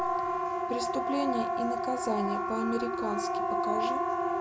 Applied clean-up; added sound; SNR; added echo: none; Siren; -4 dB; none.